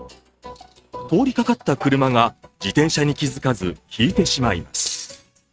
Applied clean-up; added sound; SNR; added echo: neural mask model RNNoise.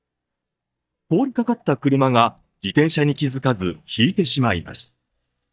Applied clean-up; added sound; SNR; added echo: neural mask model DeepFilterNet 3.